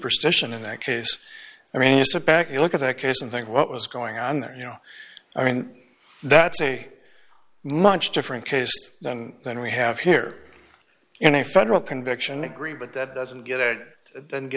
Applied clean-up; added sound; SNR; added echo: none; none; none; none.